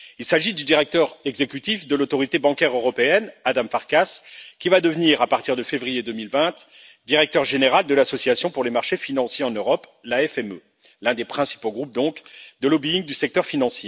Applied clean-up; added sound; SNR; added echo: none; none; none; none.